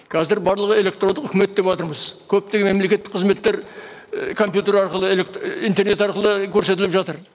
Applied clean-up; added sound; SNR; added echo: neural mask model Resemble Enhance denoiser.